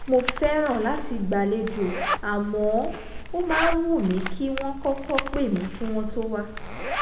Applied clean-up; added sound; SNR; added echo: none; Zipper (clothing); 4 dB; reverberation time 0.7 s.